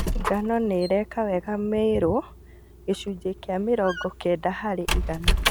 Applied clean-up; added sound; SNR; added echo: none; Squeak; 4 dB; none.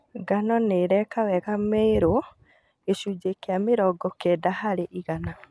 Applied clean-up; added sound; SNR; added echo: none; none; none; none.